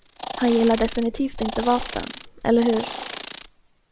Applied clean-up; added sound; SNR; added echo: none; Insect; 11 dB; none.